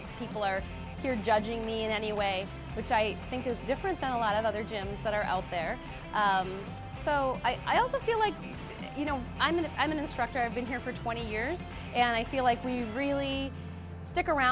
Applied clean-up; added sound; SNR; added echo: none; none; none; none.